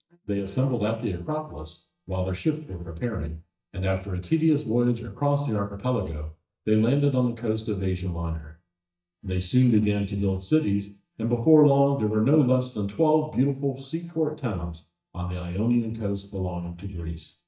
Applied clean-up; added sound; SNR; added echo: neural mask model DeepFilterNet 3.